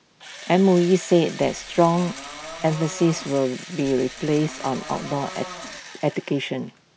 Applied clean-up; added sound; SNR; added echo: none; Engine / Drill + Livestock, farm animals, working animals; 15 dB; none.